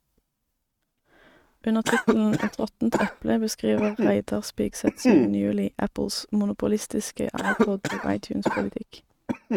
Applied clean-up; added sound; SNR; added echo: neural mask model RNNoise.